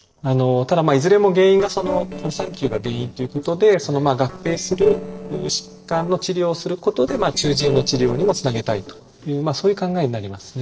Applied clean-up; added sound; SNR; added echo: neural separator model SepFormer DNS4.